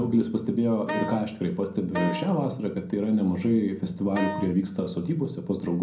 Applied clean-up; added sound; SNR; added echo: none; Wind instrument, woodwind instrument; 9 dB; reverberation time 0.6 s.